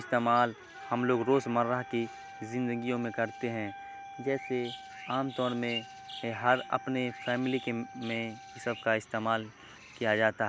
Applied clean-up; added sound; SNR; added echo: none; Wind instrument, woodwind instrument; 16 dB; none.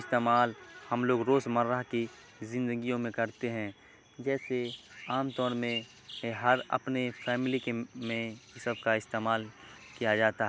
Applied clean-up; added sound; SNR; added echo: none; none; none; none.